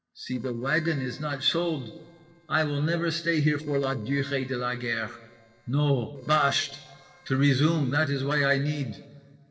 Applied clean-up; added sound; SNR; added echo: neural separator model SepFormer DNS4.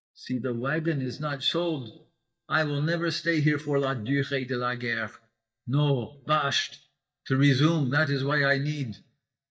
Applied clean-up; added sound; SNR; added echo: neural mask model DeepFilterNet 3.